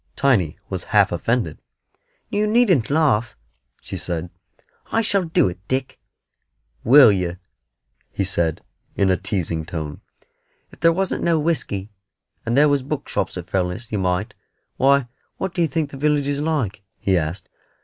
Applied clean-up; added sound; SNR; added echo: none; none; none; none.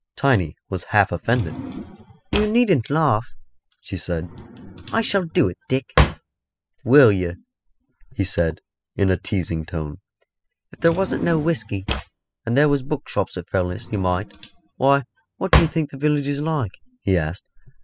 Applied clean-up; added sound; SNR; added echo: classical method spectral subtraction.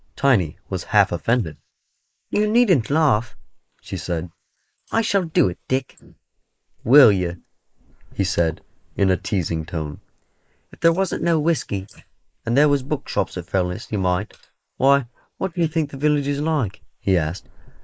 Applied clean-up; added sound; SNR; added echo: neural mask model Resemble Enhance denoiser.